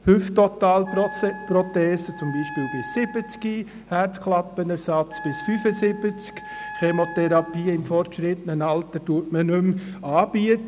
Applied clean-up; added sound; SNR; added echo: none; Wind instrument, woodwind instrument; 14 dB; none.